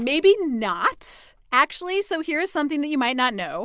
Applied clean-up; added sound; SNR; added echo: none; none; none; none.